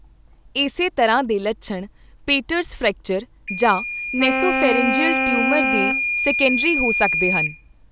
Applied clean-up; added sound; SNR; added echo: none; Microwave oven / Alarm + Wind instrument, woodwind instrument; 2 dB; none.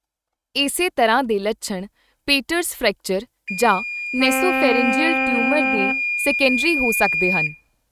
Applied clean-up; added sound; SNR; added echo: neural mask model RNNoise.